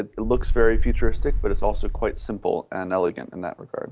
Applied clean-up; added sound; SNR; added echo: none; Wind; -4 dB; none.